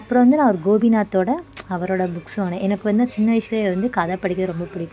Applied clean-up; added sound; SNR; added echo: none; none; none; none.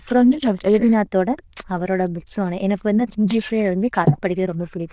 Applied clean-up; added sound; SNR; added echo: neural diffusion model UNIVERSE++.